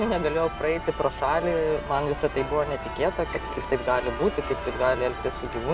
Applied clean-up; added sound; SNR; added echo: none; Church bell + Dog; 8 dB; none.